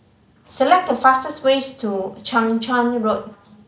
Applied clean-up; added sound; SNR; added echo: none; none; none; none.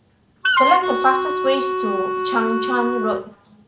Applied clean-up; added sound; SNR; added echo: none; Wind instrument, woodwind instrument; -1 dB; none.